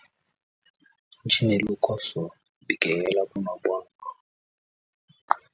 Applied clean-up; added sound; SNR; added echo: none; none; none; none.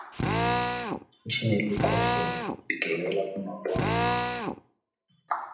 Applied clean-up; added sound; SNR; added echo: none; Drill; -3 dB; reverberation time 0.7 s.